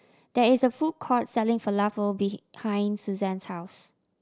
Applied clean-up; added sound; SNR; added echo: none; none; none; none.